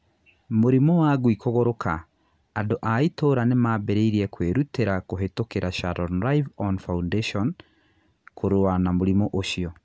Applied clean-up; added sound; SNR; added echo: none; none; none; none.